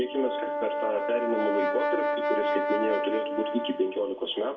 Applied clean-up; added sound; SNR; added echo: none; Brass instrument; 0 dB; reverberation time 0.7 s.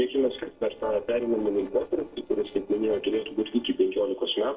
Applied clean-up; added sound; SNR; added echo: neural separator model SepFormer DNS4.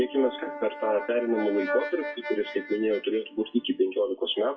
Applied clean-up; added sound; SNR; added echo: classical method WPE with log-MMSE.